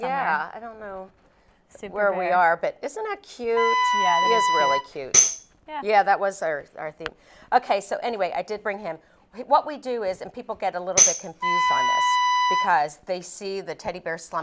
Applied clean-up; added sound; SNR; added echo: none; Wind instrument, woodwind instrument + Tambourine; -4 dB; none.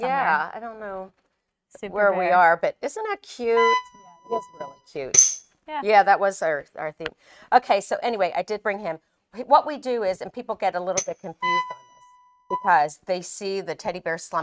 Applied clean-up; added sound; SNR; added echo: neural mask model RNNoise.